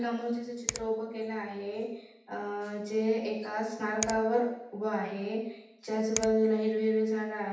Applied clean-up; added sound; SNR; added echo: none; Finger snapping; 11 dB; reverberation time 0.9 s.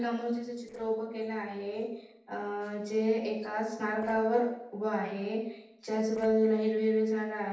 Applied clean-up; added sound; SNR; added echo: neural separator model SepFormer DNS4.